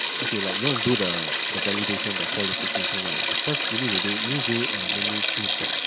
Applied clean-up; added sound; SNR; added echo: none; Sink (filling or washing); -5 dB; none.